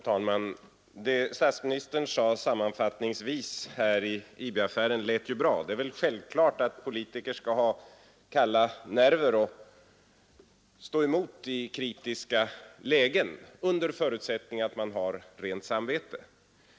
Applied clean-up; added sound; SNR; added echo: none; none; none; none.